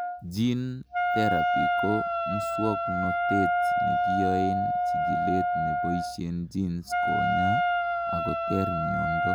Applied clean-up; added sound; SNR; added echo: none; Wind instrument, woodwind instrument; -4 dB; none.